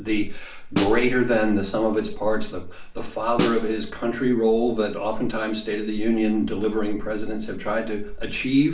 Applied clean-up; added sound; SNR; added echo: none; Snare drum; 11 dB; reverberation time 0.4 s.